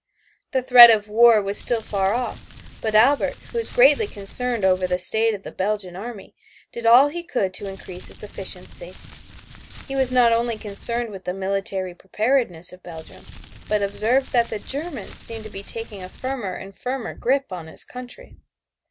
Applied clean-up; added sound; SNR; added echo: none; Crumpling, crinkling; 17 dB; none.